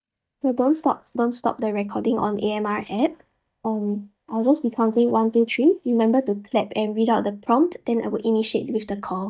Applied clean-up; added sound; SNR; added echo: neural mask model DeepFilterNet 3.